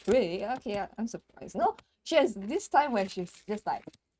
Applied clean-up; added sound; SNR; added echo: neural mask model RNNoise.